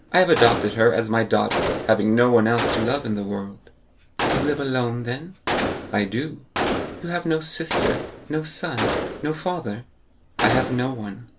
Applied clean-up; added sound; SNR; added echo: none; Gunshot, gunfire; 5 dB; none.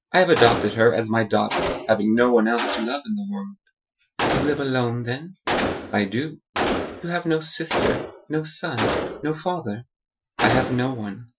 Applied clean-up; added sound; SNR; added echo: classical method Wiener filter.